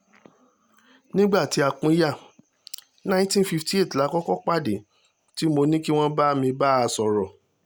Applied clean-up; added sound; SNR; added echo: none; none; none; none.